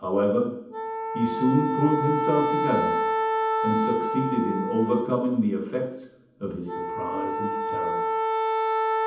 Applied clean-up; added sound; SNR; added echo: none; Wind instrument, woodwind instrument; 1 dB; reverberation time 0.8 s.